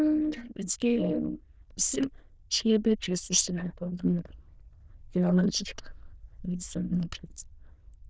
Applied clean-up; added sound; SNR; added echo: neural diffusion model UNIVERSE++.